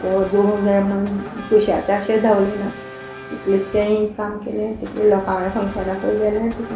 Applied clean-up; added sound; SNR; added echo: none; Race car, auto racing / Accelerating, revving, vroom; 15 dB; none.